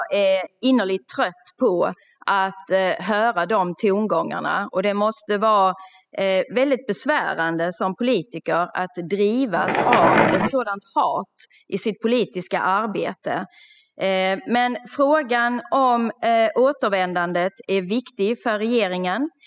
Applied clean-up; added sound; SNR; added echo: classical method spectral subtraction.